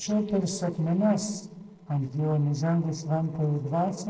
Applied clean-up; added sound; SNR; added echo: neural separator model SepFormer DNS4.